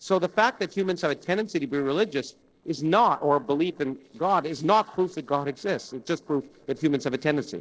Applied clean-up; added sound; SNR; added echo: neural separator model SepFormer DNS4.